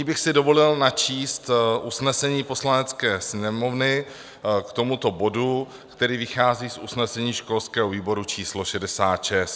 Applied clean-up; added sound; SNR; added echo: none; none; none; none.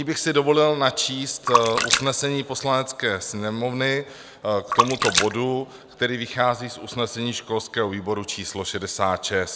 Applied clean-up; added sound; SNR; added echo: none; Splash, splatter; 2 dB; none.